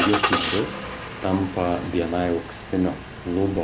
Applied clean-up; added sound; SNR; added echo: none; Engine starting; 4 dB; none.